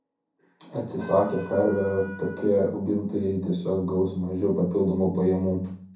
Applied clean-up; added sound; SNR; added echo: none; Wind instrument, woodwind instrument; 19 dB; reverberation time 0.6 s.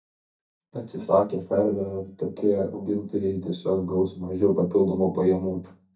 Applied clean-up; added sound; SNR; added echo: neural mask model DeepFilterNet 3.